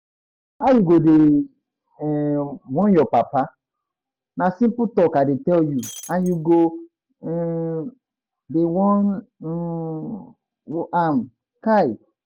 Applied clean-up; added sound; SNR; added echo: none; Shatter; 19 dB; none.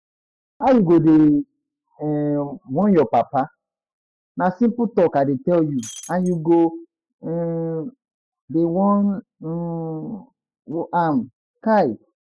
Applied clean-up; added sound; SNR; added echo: classical method spectral subtraction.